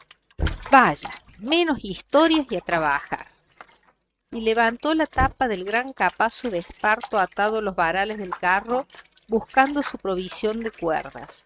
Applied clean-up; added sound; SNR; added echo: neural mask model RNNoise.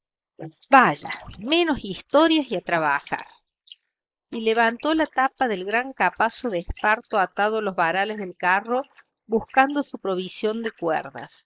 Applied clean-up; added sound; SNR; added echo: neural mask model Resemble Enhance denoiser.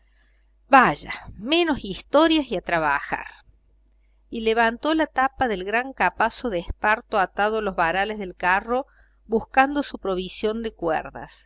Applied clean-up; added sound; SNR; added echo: none; none; none; none.